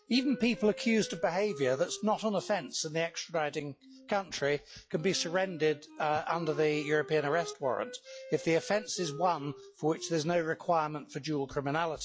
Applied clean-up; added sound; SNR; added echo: classical method log-MMSE.